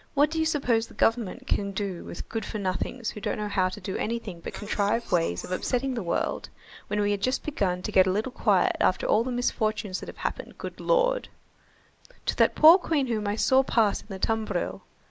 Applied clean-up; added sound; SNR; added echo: neural mask model Resemble Enhance denoiser.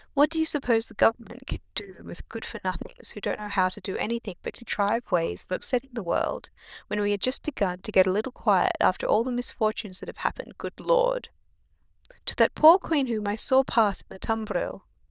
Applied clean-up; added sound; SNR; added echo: neural diffusion model UNIVERSE++.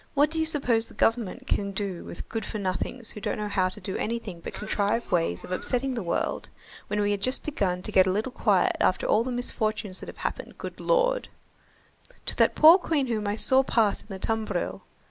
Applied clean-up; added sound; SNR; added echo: none; Cough; 17 dB; none.